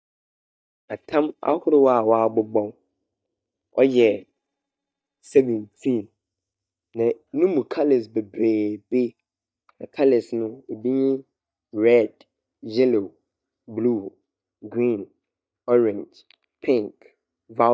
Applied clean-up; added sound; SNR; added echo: neural mask model DeepFilterNet 3.